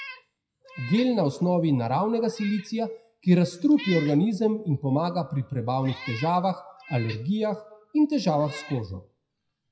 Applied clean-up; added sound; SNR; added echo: classical method WPE with log-MMSE.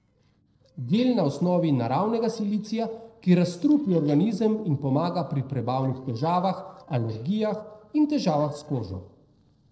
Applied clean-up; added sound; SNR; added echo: neural separator model SepFormer DNS4.